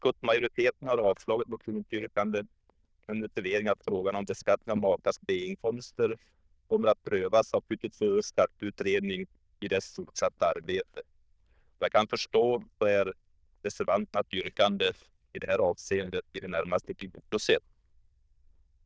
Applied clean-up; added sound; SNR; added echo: neural diffusion model UNIVERSE++.